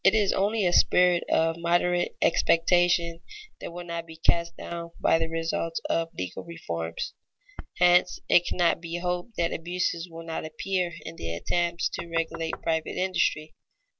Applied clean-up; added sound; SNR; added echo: none; Knock; 14 dB; none.